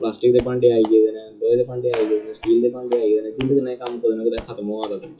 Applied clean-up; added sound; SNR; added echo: classical method WPE with log-MMSE.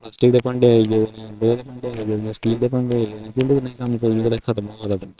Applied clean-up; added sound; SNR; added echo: neural separator model SepFormer WHAMR!.